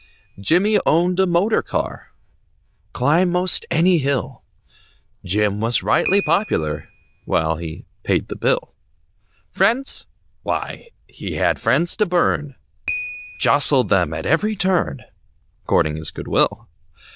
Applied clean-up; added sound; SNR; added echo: neural diffusion model UNIVERSE++.